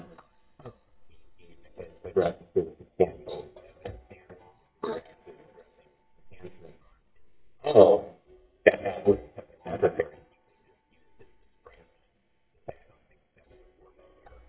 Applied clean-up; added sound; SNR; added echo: neural mask model DeepFilterNet 3.